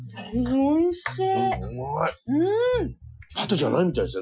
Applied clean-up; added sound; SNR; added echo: classical method Wiener filter.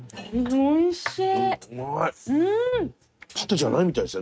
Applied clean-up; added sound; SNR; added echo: neural mask model RNNoise.